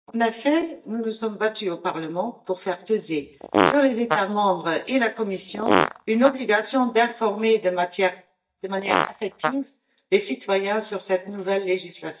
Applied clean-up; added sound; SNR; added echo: neural mask model DeepFilterNet 3.